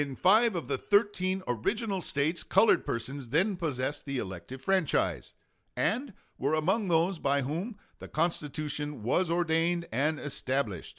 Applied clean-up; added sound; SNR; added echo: none; none; none; none.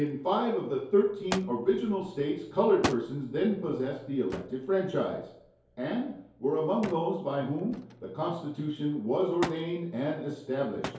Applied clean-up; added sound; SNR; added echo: none; Thump, thud; 13 dB; reverberation time 2.4 s.